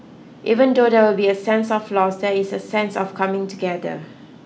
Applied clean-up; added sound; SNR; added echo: none; none; none; none.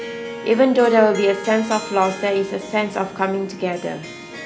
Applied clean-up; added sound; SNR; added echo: none; Harp; 12 dB; none.